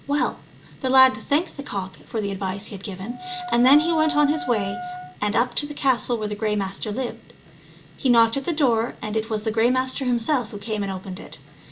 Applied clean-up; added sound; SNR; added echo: none; Wind instrument, woodwind instrument; 11 dB; none.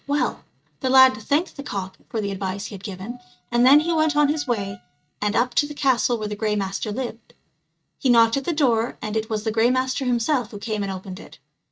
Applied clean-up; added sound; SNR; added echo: neural mask model RNNoise.